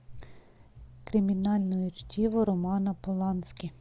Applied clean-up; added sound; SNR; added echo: none; none; none; none.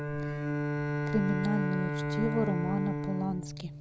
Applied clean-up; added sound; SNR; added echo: none; Bowed string instrument; 0 dB; none.